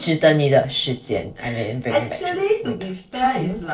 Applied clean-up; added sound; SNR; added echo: neural separator model SepFormer DNS4.